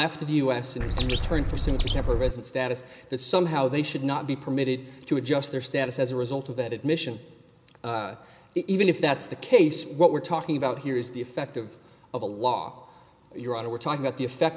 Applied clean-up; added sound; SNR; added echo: none; Bird; -1 dB; none.